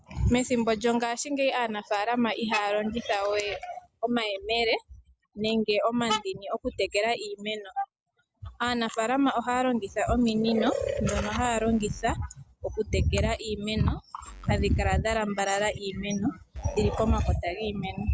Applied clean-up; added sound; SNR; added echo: none; Bass drum / Keyboard (musical); 17 dB; none.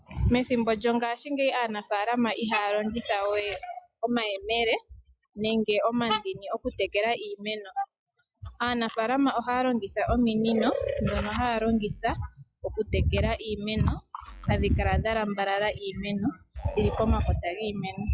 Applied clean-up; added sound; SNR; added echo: classical method log-MMSE.